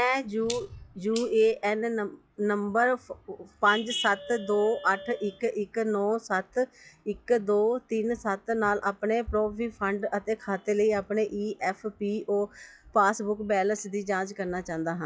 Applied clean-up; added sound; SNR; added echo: classical method log-MMSE.